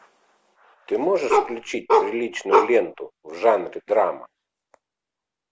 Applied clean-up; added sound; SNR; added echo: none; Bark; -4 dB; none.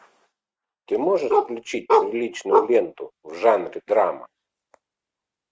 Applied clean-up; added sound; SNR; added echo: neural mask model RNNoise.